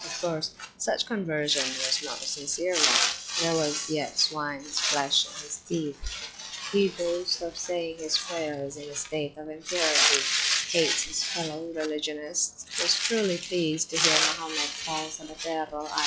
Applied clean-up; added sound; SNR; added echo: classical method log-MMSE.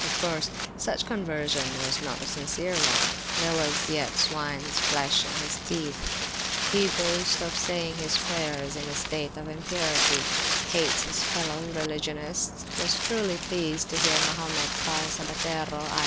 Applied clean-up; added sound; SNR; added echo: none; Wind; -1 dB; none.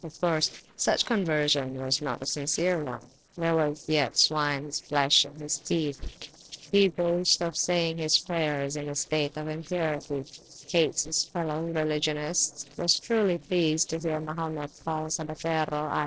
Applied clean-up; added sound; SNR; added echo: neural separator model SepFormer DNS4.